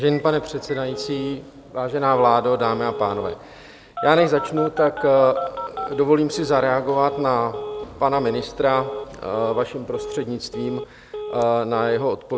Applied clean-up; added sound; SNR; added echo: none; Telephone; 11 dB; none.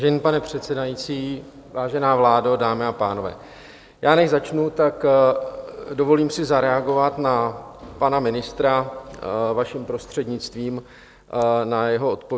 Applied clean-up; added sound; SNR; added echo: none; none; none; none.